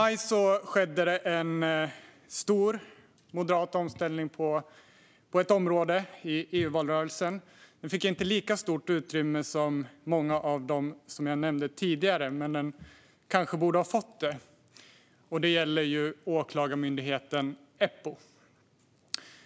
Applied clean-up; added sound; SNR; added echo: none; none; none; none.